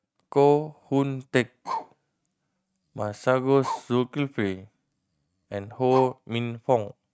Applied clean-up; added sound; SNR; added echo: neural mask model RNNoise.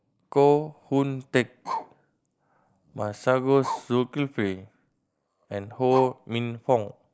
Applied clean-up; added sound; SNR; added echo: neural mask model Resemble Enhance denoiser.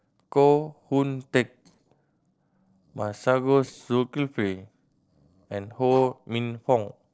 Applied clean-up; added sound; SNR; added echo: neural separator model SepFormer DNS4.